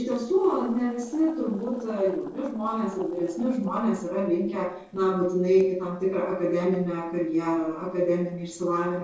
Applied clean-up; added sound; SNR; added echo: neural separator model SepFormer DNS4.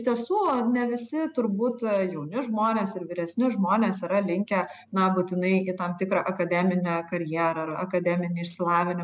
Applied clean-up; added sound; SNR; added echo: none; none; none; none.